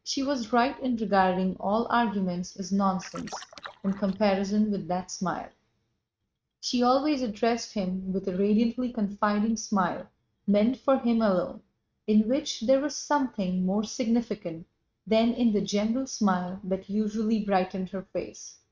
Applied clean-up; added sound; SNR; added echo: neural mask model RNNoise.